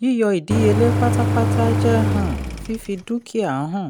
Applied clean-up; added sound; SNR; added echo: none; Engine; -1 dB; none.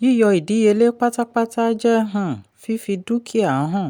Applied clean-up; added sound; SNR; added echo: none; none; none; none.